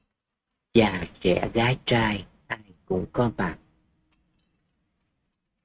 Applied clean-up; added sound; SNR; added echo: neural mask model RNNoise.